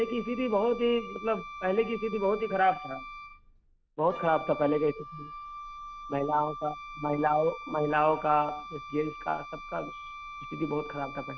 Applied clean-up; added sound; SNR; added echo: none; Wind instrument, woodwind instrument; 12 dB; none.